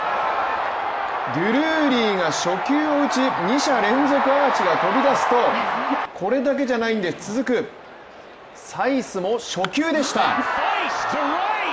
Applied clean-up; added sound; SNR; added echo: none; none; none; none.